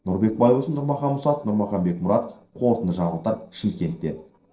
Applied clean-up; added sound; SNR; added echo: neural separator model SepFormer DNS4.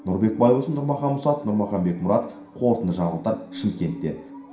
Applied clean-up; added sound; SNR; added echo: none; Musical instrument; 16 dB; reverberation time 0.5 s.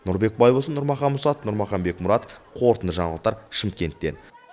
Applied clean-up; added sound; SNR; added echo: none; none; none; none.